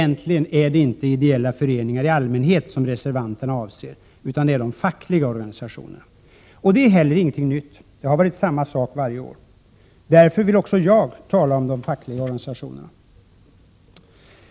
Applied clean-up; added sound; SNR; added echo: none; none; none; none.